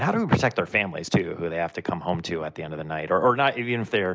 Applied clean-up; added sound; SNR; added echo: none; none; none; none.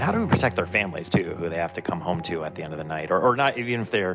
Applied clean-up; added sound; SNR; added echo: none; Bowed string instrument; 16 dB; none.